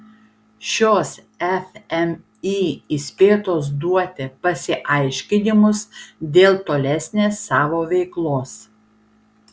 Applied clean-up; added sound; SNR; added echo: none; none; none; none.